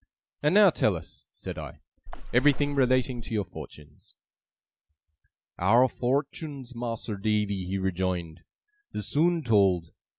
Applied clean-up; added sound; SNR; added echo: none; Water / Splash, splatter; 3 dB; none.